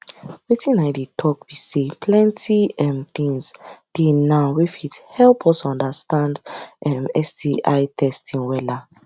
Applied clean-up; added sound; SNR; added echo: none; none; none; none.